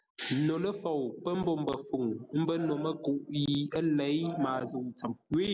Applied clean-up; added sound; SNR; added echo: none; none; none; none.